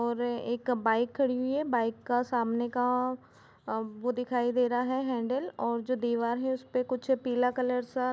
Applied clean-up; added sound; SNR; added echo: none; none; none; none.